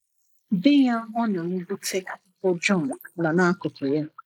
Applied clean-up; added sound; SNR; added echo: neural mask model Resemble Enhance denoiser.